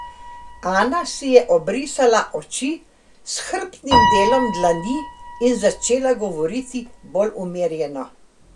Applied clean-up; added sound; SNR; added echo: none; Piano; 6 dB; none.